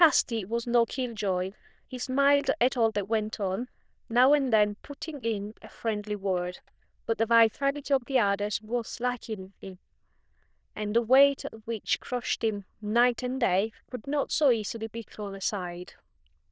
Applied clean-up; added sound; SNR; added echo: neural diffusion model UNIVERSE++.